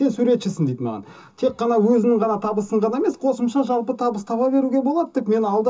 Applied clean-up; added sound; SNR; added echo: none; none; none; reverberation time 0.2 s.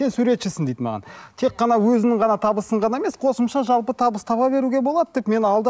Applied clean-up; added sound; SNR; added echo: none; none; none; none.